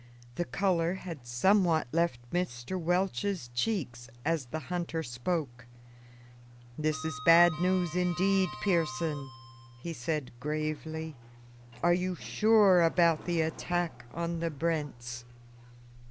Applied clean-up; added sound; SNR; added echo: none; Sliding door; 20 dB; none.